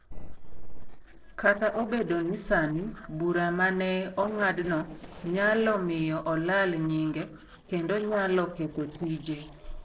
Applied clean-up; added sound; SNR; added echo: neural separator model SepFormer DNS4.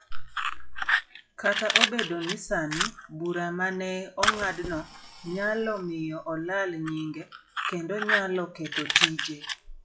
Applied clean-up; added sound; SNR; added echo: classical method WPE with log-MMSE.